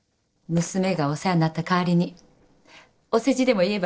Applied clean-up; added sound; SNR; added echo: neural separator model SepFormer DNS4.